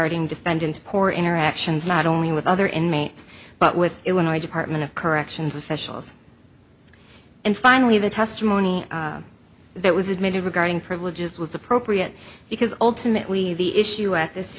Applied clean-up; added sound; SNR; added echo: none; none; none; none.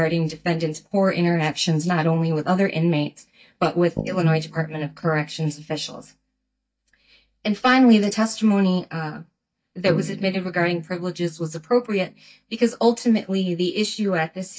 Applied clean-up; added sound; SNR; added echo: neural mask model DeepFilterNet 3.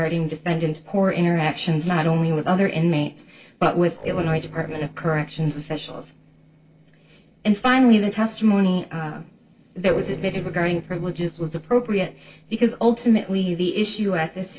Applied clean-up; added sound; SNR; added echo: neural separator model SepFormer DNS4.